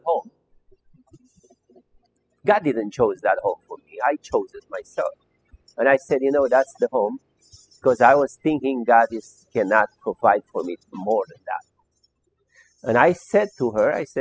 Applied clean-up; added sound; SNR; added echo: classical method spectral subtraction.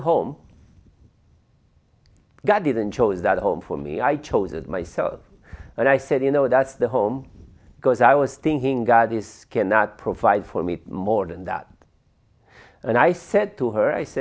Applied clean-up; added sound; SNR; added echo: none; none; none; none.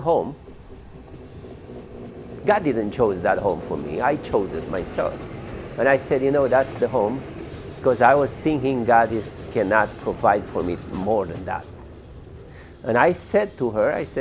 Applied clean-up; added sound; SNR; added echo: none; Vehicle; 14 dB; none.